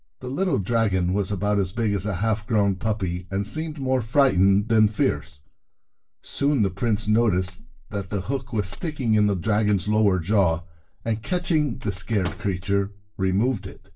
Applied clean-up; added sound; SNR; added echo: neural separator model SepFormer DNS4.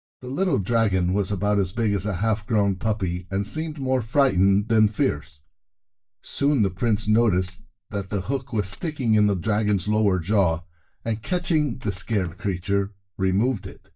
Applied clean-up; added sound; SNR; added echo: neural mask model DeepFilterNet 3.